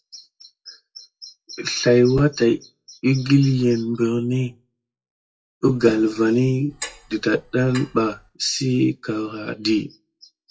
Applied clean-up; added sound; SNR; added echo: classical method WPE with log-MMSE.